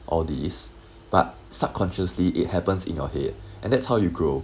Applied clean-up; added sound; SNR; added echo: none; none; none; none.